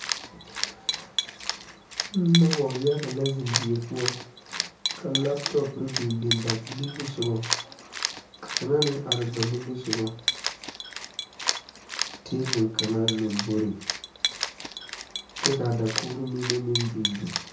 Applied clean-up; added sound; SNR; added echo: none; Cat; 4 dB; reverberation time 0.7 s.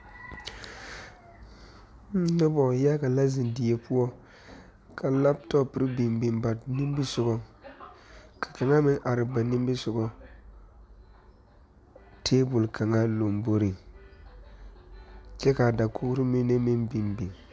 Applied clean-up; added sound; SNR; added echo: none; none; none; none.